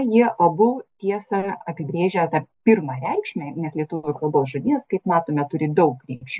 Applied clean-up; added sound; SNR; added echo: none; none; none; none.